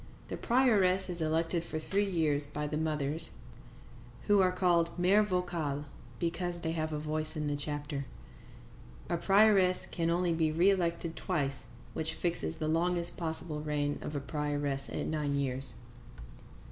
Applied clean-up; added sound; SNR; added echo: none; none; none; none.